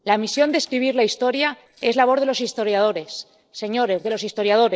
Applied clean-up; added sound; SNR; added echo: neural separator model SepFormer DNS4.